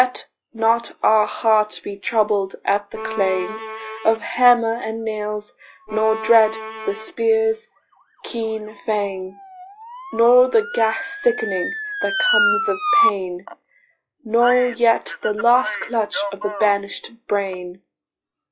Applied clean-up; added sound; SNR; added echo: classical method log-MMSE.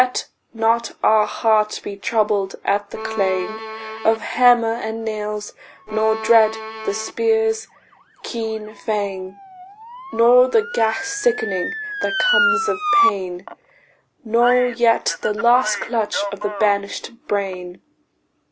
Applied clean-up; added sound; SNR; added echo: none; Bowed string instrument + Motor vehicle (road) / Siren; 7 dB; none.